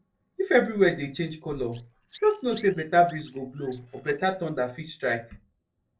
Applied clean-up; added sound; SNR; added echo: neural separator model SepFormer DNS4.